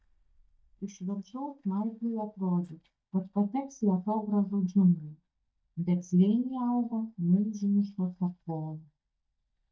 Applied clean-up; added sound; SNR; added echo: neural mask model DeepFilterNet 3.